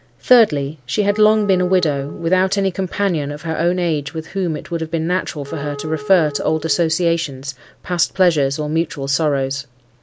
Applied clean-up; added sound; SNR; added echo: none; Wind instrument, woodwind instrument; 16 dB; none.